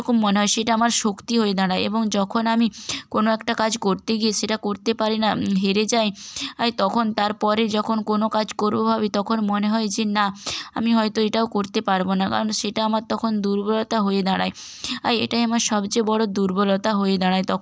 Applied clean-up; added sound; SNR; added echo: none; none; none; none.